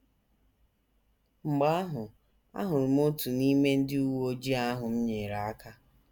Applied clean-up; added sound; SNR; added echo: none; none; none; none.